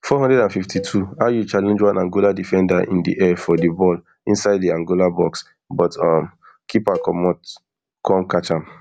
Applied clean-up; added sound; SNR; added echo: none; Cowbell; 18 dB; none.